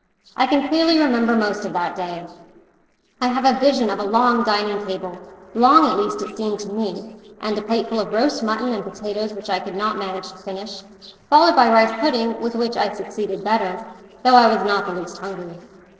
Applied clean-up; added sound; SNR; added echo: neural separator model SepFormer DNS4.